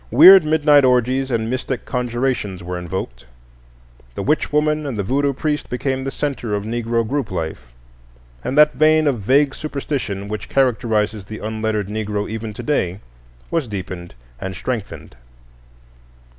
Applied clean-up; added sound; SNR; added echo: none; none; none; none.